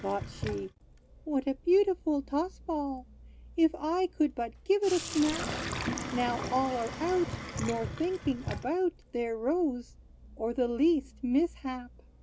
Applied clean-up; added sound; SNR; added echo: none; Sink (filling or washing); 10 dB; none.